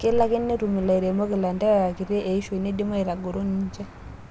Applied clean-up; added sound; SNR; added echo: none; Engine / Aircraft; 16 dB; none.